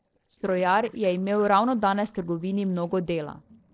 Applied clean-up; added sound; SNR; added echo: neural separator model SepFormer DNS4.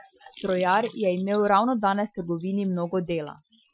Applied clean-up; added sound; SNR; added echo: classical method Wiener filter.